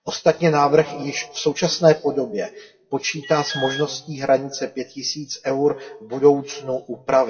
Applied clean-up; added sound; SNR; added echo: classical method WPE with log-MMSE.